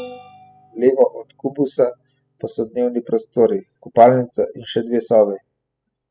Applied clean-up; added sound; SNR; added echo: classical method spectral subtraction.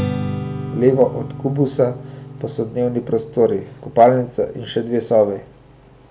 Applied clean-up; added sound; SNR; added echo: none; Strum; 11 dB; none.